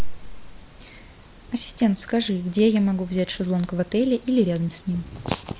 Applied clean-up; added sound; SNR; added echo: none; none; none; none.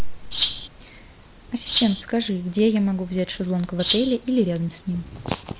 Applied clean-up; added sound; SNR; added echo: none; Rattle (instrument); 2 dB; none.